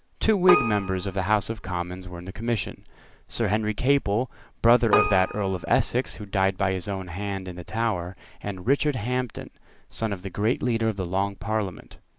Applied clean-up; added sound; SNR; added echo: none; Keyboard (musical); 8 dB; none.